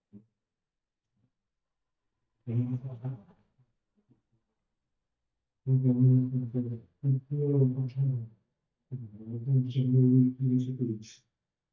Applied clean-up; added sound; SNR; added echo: neural mask model DeepFilterNet 3.